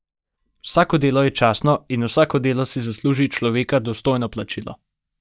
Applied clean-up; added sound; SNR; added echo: neural mask model DeepFilterNet 3.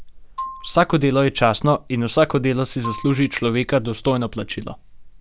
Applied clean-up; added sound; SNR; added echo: none; Marimba, xylophone; 17 dB; none.